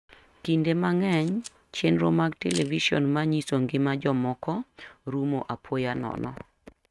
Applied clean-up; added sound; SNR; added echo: neural mask model RNNoise.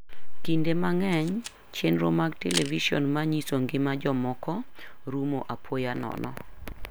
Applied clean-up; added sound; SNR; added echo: none; Camera; 14 dB; none.